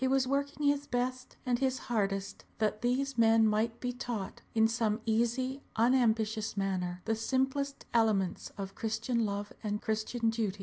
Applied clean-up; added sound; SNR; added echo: none; none; none; none.